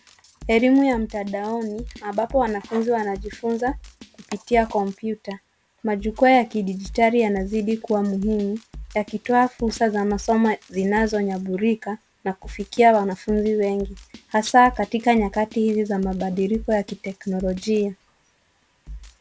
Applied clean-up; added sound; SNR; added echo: none; Drum kit; 19 dB; none.